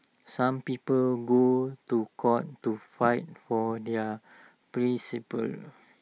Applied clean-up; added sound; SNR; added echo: none; none; none; none.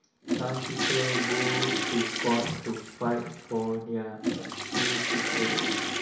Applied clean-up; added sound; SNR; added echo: none; Toilet flush / Water; -2 dB; reverberation time 0.6 s.